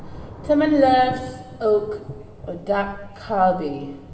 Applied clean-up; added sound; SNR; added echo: none; Thunder / Rain; 15 dB; reverberation time 2.5 s.